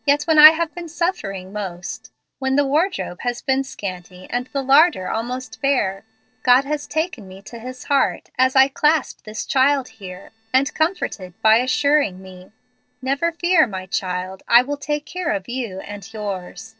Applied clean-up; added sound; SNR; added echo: neural separator model SepFormer DNS4.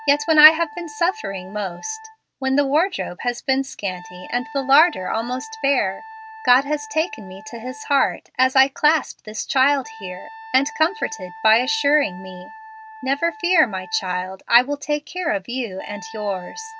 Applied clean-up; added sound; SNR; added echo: none; Wind instrument, woodwind instrument; 17 dB; none.